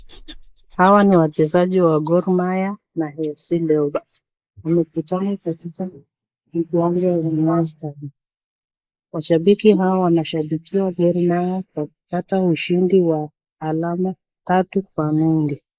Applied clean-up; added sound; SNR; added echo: neural mask model Resemble Enhance denoiser.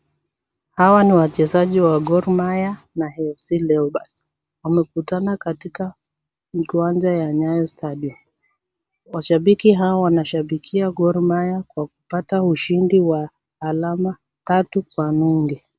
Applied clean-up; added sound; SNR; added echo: none; none; none; none.